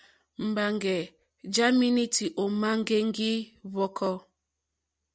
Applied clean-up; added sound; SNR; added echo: none; none; none; none.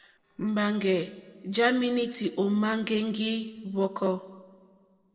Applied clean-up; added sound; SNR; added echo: neural separator model SepFormer DNS4.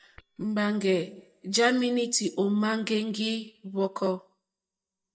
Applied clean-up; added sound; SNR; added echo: neural mask model DeepFilterNet 3.